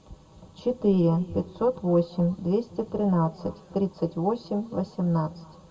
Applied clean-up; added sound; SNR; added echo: none; none; none; reverberation time 1.6 s.